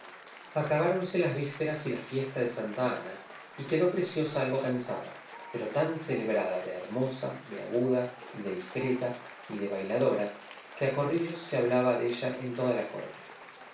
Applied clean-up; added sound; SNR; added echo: none; Applause / Cheering; 16 dB; reverberation time 0.4 s.